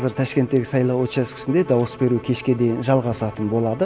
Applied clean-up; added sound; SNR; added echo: none; Bowed string instrument; 18 dB; none.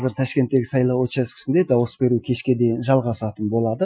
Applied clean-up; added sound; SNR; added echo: classical method Wiener filter.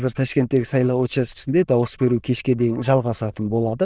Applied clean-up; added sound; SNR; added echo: neural diffusion model UNIVERSE++.